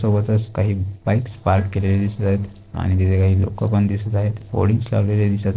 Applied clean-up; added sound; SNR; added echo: neural separator model SepFormer DNS4.